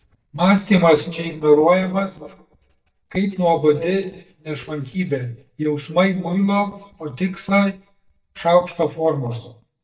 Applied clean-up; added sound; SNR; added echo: neural mask model DeepFilterNet 3.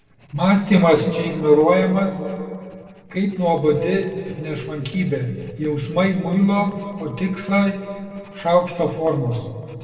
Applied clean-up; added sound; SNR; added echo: neural separator model SepFormer DNS4.